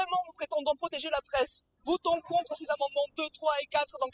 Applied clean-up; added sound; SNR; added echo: classical method spectral subtraction.